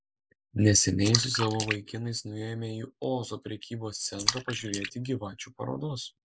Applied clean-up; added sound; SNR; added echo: neural mask model Resemble Enhance denoiser.